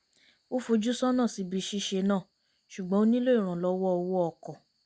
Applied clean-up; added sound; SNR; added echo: none; none; none; none.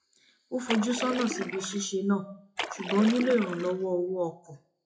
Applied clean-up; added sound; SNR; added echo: classical method WPE with log-MMSE.